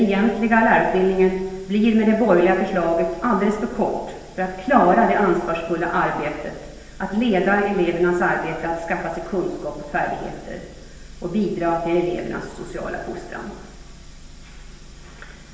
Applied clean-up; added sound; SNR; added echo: none; none; none; reverberation time 1.1 s.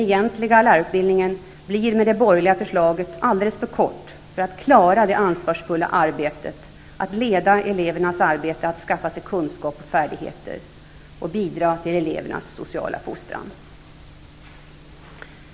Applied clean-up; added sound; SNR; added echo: none; none; none; none.